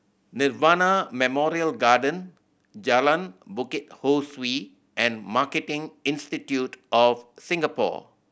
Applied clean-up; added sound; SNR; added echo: none; none; none; none.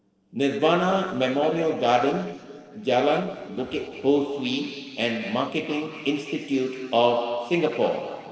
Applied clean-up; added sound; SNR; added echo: neural separator model SepFormer DNS4.